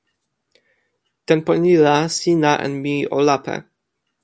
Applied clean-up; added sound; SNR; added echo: none; none; none; none.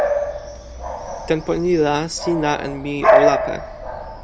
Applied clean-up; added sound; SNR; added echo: none; Bark / Bird vocalization, bird call, bird song; -1 dB; none.